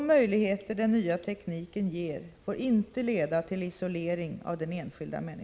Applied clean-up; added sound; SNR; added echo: none; none; none; none.